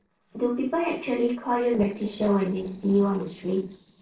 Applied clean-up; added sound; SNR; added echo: neural separator model SepFormer DNS4.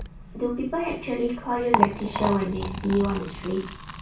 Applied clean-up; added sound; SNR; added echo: none; Liquid; 4 dB; reverberation time 0.4 s.